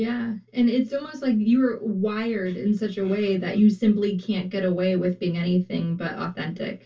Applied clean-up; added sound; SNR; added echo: none; none; none; reverberation time 0.1 s.